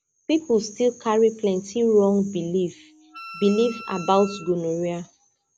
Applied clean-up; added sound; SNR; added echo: none; Wind instrument, woodwind instrument; 17 dB; none.